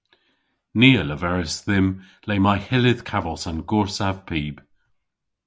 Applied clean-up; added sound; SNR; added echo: none; none; none; none.